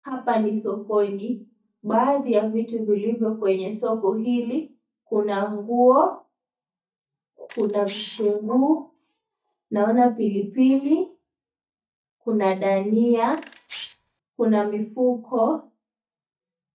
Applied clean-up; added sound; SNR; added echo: neural mask model DeepFilterNet 3.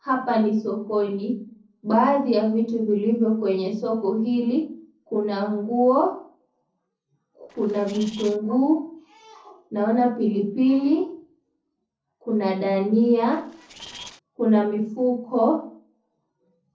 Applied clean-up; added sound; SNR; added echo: neural separator model SepFormer DNS4.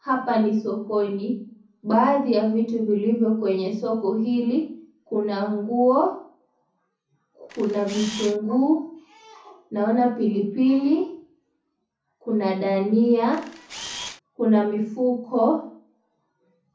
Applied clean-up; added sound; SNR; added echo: none; Camera; 13 dB; reverberation time 0.6 s.